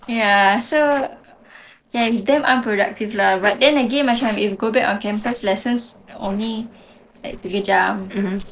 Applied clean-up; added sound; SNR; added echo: neural separator model SepFormer DNS4.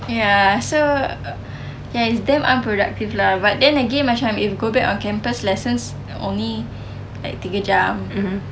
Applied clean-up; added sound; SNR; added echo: none; none; none; none.